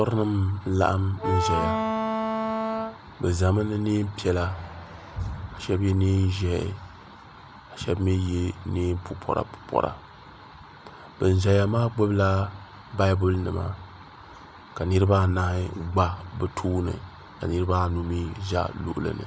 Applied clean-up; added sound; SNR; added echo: none; Wind instrument, woodwind instrument; 2 dB; none.